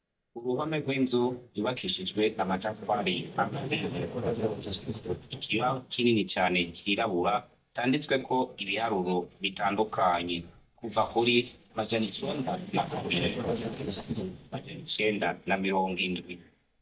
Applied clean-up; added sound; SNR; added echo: neural mask model DeepFilterNet 3.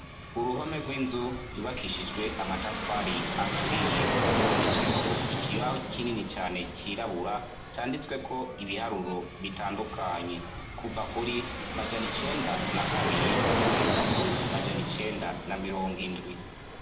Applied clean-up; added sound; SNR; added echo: none; Fixed-wing aircraft, airplane; -2 dB; reverberation time 0.6 s.